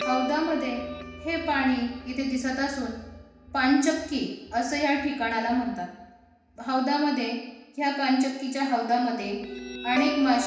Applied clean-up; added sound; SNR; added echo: none; Guitar; 13 dB; reverberation time 0.9 s.